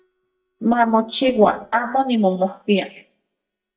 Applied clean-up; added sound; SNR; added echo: neural mask model DeepFilterNet 3.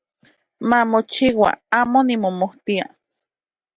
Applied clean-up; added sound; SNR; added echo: none; none; none; none.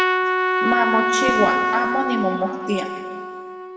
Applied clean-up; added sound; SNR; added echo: none; Trumpet; -3 dB; reverberation time 1.7 s.